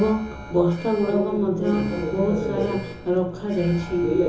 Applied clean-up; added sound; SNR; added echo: none; Alarm; 17 dB; reverberation time 0.7 s.